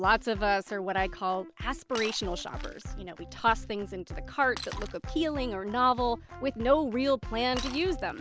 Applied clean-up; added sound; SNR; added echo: none; Shatter; 19 dB; none.